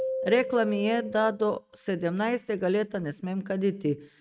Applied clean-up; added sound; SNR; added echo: neural mask model RNNoise.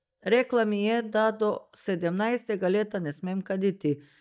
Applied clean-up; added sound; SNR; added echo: neural mask model DeepFilterNet 3.